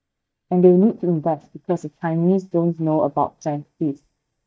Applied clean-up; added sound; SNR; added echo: neural mask model DeepFilterNet 3.